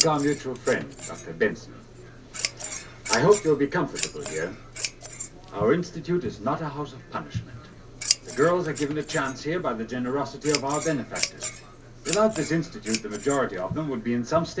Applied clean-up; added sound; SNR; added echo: none; Scissors; 8 dB; reverberation time 0.1 s.